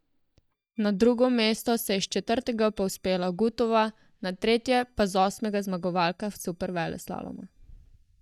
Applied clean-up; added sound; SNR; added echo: neural mask model DeepFilterNet 3.